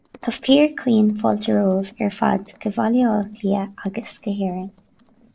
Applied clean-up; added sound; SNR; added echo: neural separator model SepFormer DNS4.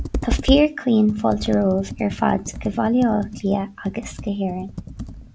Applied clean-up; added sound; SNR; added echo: none; Computer keyboard; 9 dB; none.